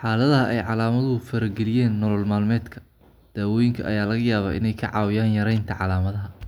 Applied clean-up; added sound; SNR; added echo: none; none; none; none.